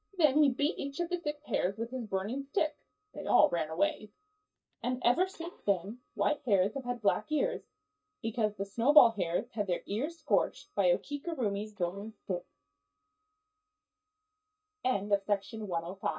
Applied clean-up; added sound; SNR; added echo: neural mask model DeepFilterNet 3.